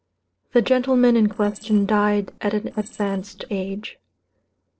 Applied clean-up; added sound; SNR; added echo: neural separator model SepFormer DNS4.